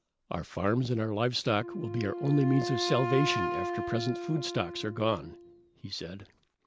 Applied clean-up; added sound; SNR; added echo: none; Wind instrument, woodwind instrument; 6 dB; none.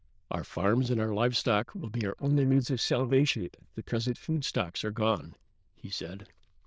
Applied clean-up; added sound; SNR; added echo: neural diffusion model UNIVERSE++.